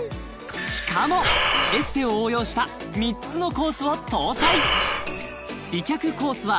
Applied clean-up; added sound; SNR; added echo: none; Breathing; -1 dB; none.